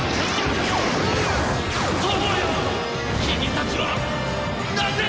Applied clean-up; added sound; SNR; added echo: none; none; none; none.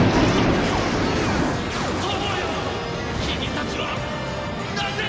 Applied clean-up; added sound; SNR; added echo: none; Thunder; 0 dB; none.